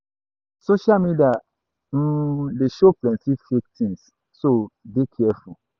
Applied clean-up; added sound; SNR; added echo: none; none; none; none.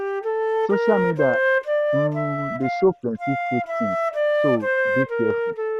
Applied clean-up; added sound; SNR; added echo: none; Wind instrument, woodwind instrument; -3 dB; none.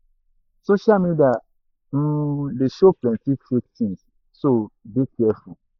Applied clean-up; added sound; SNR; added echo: neural mask model Resemble Enhance denoiser.